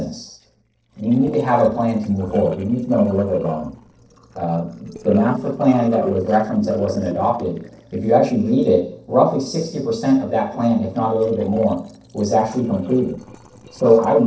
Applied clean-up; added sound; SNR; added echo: neural separator model SepFormer DNS4.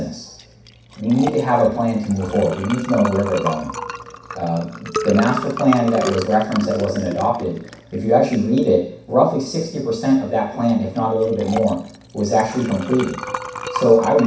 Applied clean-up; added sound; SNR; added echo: none; Liquid; 12 dB; reverberation time 0.6 s.